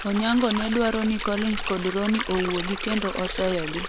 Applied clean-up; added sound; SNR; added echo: none; Stream; 6 dB; none.